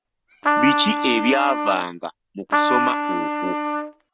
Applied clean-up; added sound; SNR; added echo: none; Trumpet; -1 dB; none.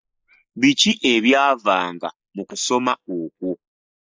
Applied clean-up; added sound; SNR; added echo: neural mask model Resemble Enhance denoiser.